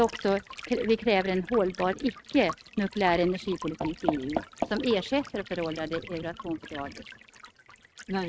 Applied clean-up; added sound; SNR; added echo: neural mask model RNNoise.